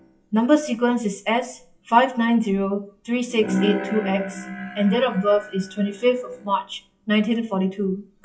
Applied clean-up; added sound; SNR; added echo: classical method WPE with log-MMSE.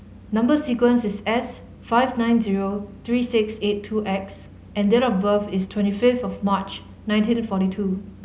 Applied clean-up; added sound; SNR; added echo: none; none; none; none.